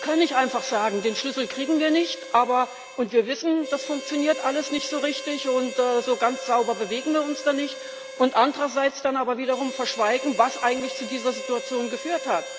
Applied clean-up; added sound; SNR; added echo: none; Harmonica; 12 dB; none.